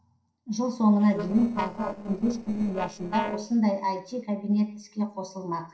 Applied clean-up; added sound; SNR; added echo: neural separator model SepFormer DNS4.